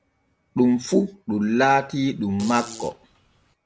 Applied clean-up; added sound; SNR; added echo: none; Fart; 19 dB; none.